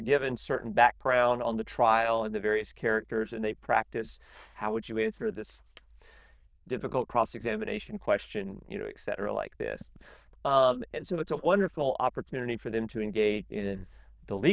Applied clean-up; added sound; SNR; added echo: neural diffusion model UNIVERSE++.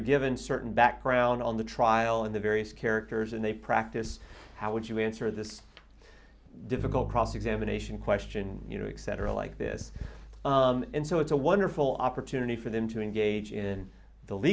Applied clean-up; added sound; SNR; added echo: none; Bass guitar; 15 dB; none.